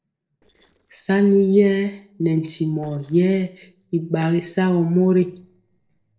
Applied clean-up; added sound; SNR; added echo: neural separator model SepFormer DNS4.